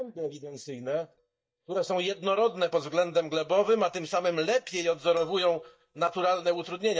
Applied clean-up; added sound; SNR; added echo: neural mask model DeepFilterNet 3.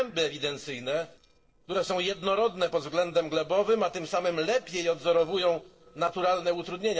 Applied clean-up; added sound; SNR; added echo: neural separator model SepFormer DNS4.